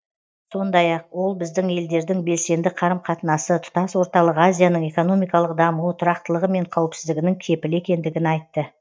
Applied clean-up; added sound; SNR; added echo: neural mask model DeepFilterNet 3.